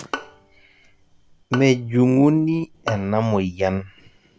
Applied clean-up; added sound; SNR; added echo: none; Bowed string instrument; 16 dB; none.